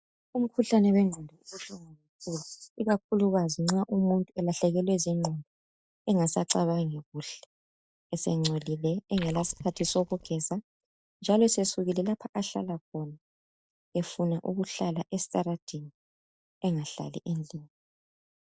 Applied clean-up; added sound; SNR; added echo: neural mask model DeepFilterNet 3.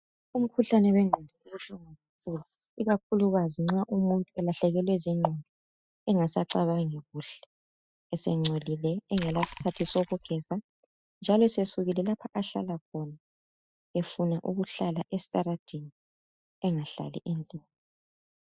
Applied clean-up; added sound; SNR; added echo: classical method spectral subtraction.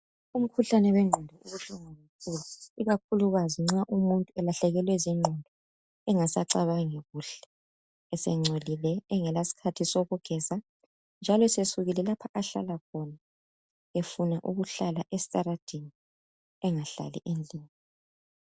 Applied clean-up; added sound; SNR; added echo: none; none; none; none.